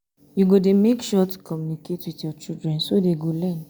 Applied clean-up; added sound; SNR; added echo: none; none; none; none.